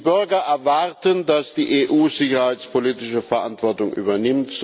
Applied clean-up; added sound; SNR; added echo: none; none; none; none.